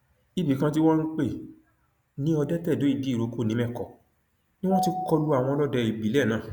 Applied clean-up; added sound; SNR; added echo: none; none; none; none.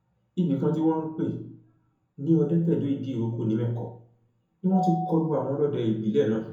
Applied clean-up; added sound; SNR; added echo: none; none; none; reverberation time 0.6 s.